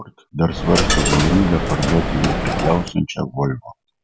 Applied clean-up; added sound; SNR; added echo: none; Coin (dropping); -1 dB; none.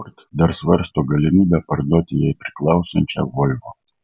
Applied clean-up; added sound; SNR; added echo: none; none; none; none.